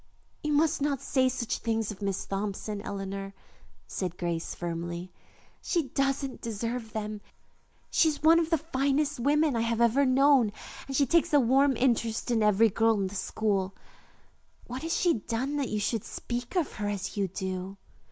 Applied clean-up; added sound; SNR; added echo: none; none; none; none.